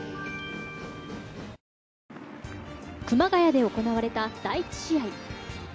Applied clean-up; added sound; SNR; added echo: none; none; none; none.